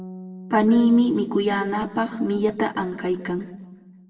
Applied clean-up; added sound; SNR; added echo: none; Bass guitar; 19 dB; reverberation time 1.1 s.